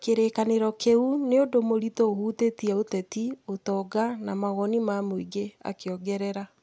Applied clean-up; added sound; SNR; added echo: none; none; none; none.